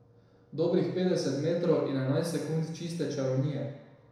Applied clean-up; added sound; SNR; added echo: none; none; none; reverberation time 1.0 s.